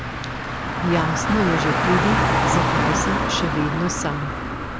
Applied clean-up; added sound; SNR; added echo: none; Car; -3 dB; none.